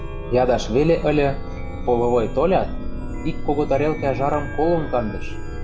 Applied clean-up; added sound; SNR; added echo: none; Chime; 5 dB; none.